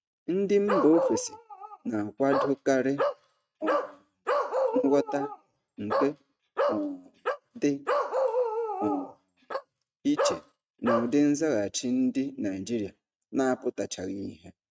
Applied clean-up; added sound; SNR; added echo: neural mask model RNNoise.